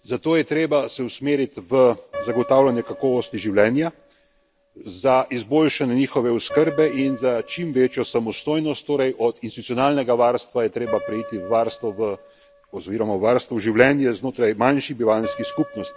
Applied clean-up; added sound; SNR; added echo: none; Piano; 17 dB; none.